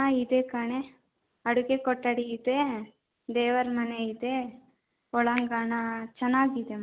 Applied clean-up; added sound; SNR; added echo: none; Finger snapping; 11 dB; none.